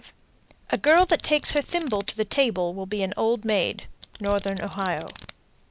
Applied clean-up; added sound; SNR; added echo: none; Domestic sounds, home sounds; 17 dB; none.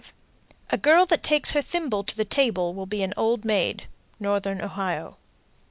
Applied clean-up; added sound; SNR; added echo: none; none; none; none.